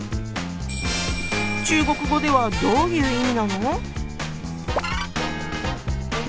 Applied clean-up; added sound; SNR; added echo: none; Livestock, farm animals, working animals; 14 dB; none.